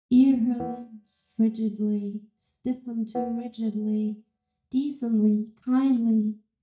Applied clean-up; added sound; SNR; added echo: neural mask model DeepFilterNet 3.